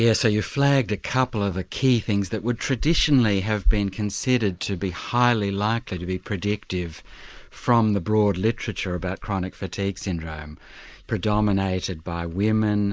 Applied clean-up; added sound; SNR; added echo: neural mask model Resemble Enhance denoiser.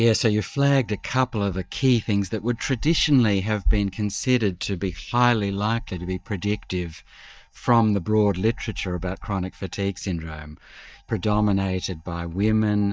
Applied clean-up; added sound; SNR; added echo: neural mask model DeepFilterNet 3.